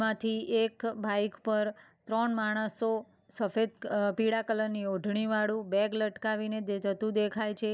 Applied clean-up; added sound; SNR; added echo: none; none; none; none.